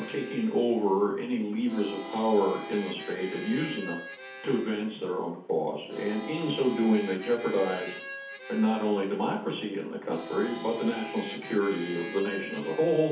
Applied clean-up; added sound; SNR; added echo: none; Harmonica; 14 dB; reverberation time 0.5 s.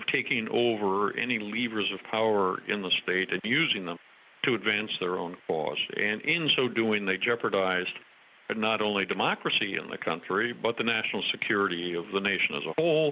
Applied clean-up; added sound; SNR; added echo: none; none; none; none.